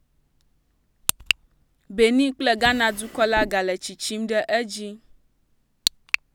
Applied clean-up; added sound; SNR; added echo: none; Drawer open or close; 11 dB; none.